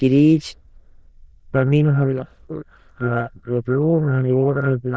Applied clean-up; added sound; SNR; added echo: neural diffusion model UNIVERSE++.